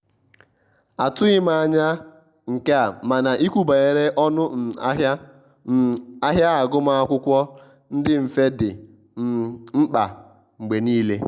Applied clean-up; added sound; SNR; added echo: none; none; none; none.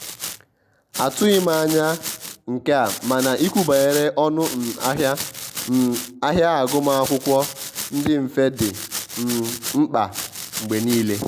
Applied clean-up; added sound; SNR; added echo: none; Domestic sounds, home sounds; 10 dB; none.